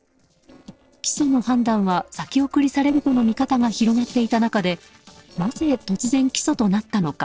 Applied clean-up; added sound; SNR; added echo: neural separator model SepFormer DNS4.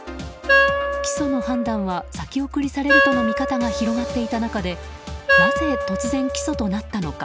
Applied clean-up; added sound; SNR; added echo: none; Wind instrument, woodwind instrument; -2 dB; none.